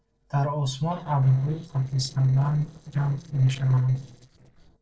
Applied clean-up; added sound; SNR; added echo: neural separator model SepFormer DNS4.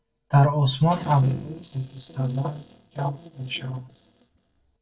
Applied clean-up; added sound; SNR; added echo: neural mask model DeepFilterNet 3.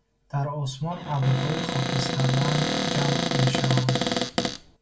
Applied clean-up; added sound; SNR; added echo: none; Cupboard open or close; -1 dB; reverberation time 0.2 s.